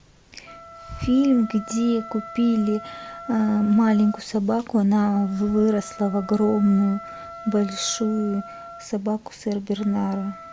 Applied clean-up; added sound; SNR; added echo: none; Wind instrument, woodwind instrument; 17 dB; none.